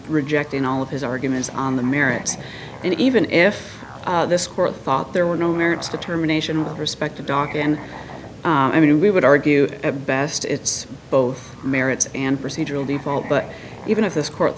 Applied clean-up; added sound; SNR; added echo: none; Musical instrument; 18 dB; none.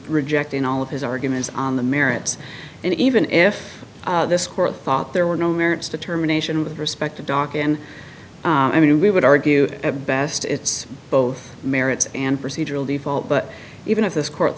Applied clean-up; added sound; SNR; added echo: none; none; none; none.